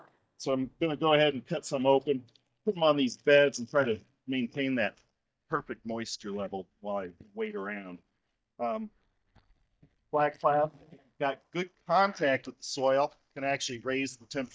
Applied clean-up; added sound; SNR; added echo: neural mask model DeepFilterNet 3.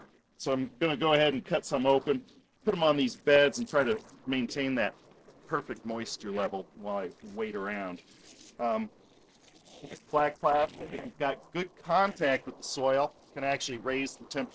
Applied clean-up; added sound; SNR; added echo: neural separator model SepFormer DNS4.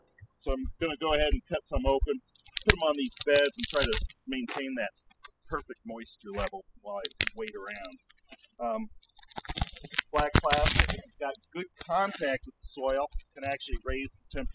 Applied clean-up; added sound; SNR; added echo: classical method spectral subtraction.